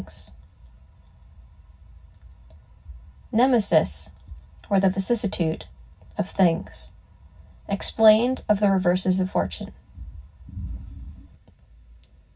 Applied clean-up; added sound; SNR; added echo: none; none; none; reverberation time 0.4 s.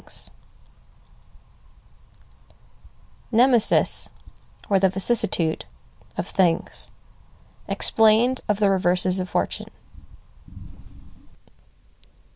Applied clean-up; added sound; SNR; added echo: none; none; none; none.